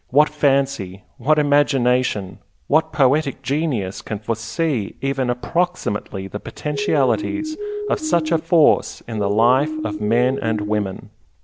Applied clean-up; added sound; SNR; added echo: none; Siren; 5 dB; none.